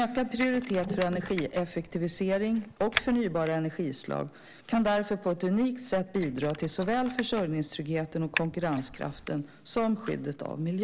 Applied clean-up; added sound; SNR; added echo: neural mask model Resemble Enhance denoiser.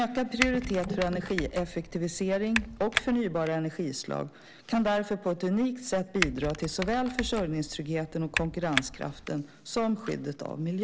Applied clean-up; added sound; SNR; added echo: none; Typing; 6 dB; none.